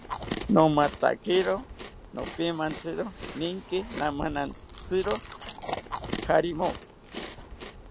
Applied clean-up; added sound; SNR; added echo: none; Chewing, mastication; 10 dB; none.